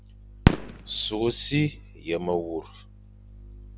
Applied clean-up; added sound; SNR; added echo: none; Fireworks; -2 dB; none.